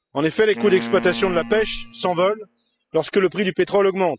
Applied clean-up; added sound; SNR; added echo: classical method spectral subtraction.